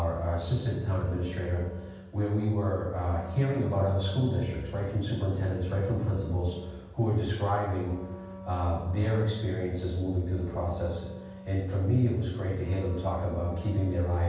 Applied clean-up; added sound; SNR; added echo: none; Wind instrument, woodwind instrument; 17 dB; reverberation time 1.2 s.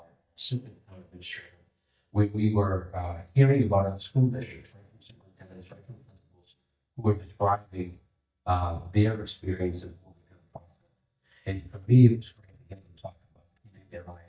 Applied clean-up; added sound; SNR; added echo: neural mask model DeepFilterNet 3.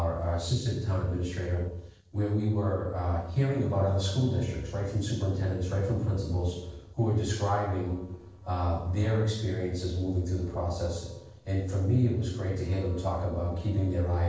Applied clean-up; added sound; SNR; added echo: neural separator model SepFormer DNS4.